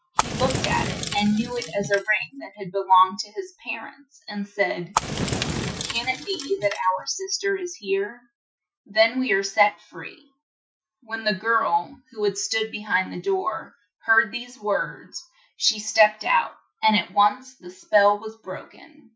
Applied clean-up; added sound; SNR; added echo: classical method Wiener filter.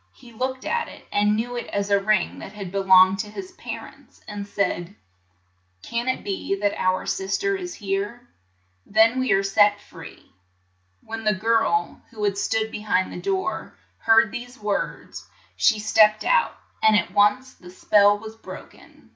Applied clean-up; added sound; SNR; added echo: none; none; none; none.